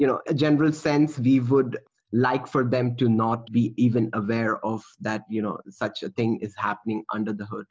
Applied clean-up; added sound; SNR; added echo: none; none; none; none.